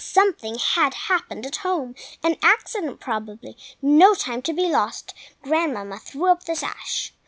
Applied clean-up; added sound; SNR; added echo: none; none; none; none.